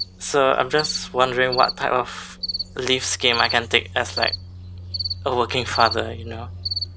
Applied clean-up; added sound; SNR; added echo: none; Cricket; 8 dB; none.